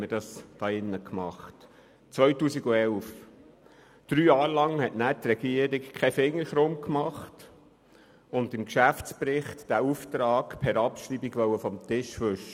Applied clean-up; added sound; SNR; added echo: none; none; none; none.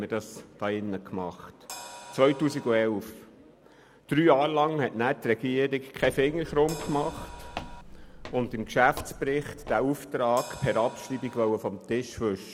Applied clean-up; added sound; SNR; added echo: none; Crash cymbal + Walk, footsteps; 14 dB; none.